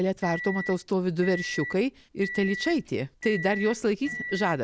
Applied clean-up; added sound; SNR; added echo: none; Microwave oven; 10 dB; none.